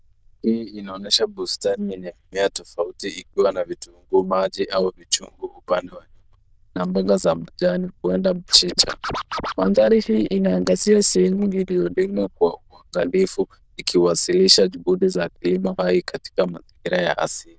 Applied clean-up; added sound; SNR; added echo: neural diffusion model UNIVERSE++.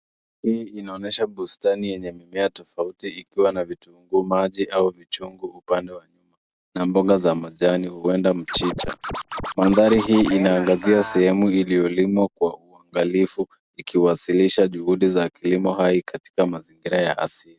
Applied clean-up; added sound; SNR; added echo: none; Scratching (performance technique); 10 dB; none.